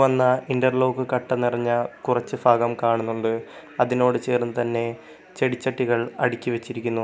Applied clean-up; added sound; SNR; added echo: none; none; none; none.